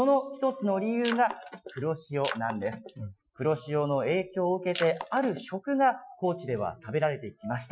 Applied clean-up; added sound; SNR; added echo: classical method Wiener filter.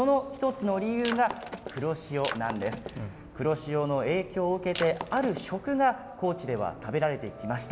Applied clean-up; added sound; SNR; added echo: none; Shatter; 11 dB; none.